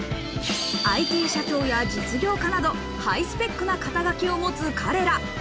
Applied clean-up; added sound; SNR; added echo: none; none; none; none.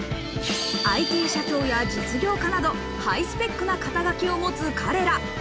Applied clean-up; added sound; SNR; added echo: none; Wind instrument, woodwind instrument; 13 dB; none.